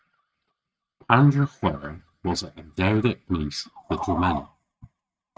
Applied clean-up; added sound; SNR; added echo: neural mask model RNNoise.